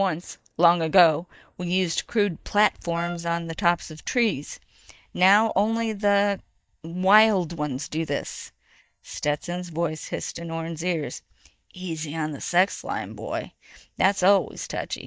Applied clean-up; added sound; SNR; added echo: neural mask model DeepFilterNet 3.